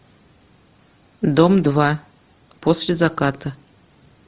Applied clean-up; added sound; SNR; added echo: none; none; none; none.